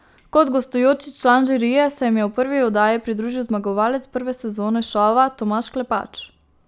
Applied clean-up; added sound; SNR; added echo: none; none; none; none.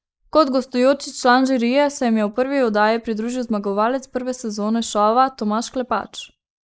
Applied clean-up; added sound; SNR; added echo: neural mask model Resemble Enhance denoiser.